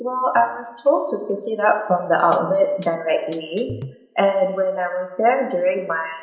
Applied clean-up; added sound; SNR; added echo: none; Hi-hat; 19 dB; reverberation time 0.9 s.